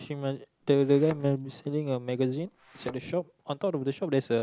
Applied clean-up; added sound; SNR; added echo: none; Thump, thud; 19 dB; none.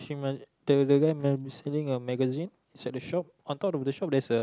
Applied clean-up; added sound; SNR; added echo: none; none; none; none.